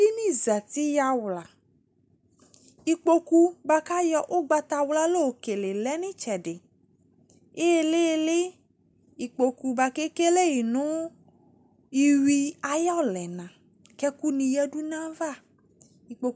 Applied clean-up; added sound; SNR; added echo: none; none; none; none.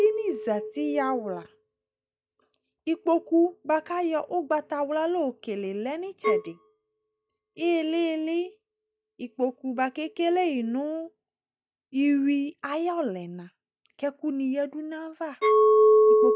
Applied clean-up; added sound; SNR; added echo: neural mask model DeepFilterNet 3.